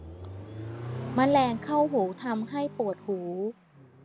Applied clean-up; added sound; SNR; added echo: none; Accelerating, revving, vroom; 11 dB; none.